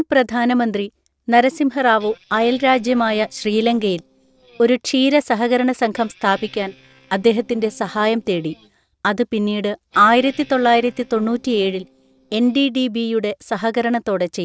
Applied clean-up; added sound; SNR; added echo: neural separator model SepFormer DNS4.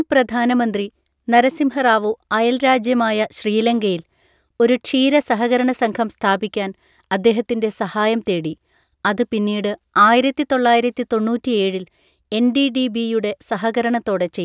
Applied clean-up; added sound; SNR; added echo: none; none; none; none.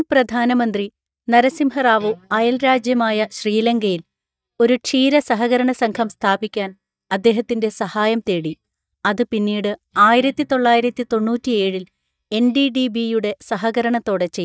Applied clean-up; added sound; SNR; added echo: neural mask model DeepFilterNet 3.